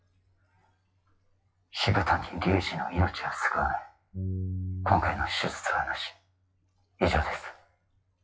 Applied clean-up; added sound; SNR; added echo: classical method log-MMSE.